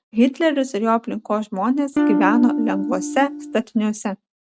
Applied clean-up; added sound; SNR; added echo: none; Electric guitar / Strum; 1 dB; none.